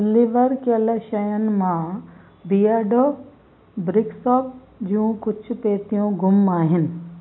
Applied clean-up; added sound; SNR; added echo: none; none; none; none.